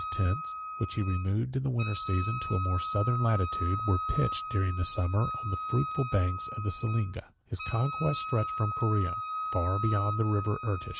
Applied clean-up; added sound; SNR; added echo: none; Wind instrument, woodwind instrument; 6 dB; none.